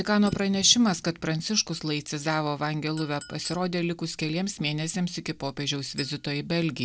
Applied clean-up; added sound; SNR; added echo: none; Chink, clink + Fireworks / Boom; 19 dB; none.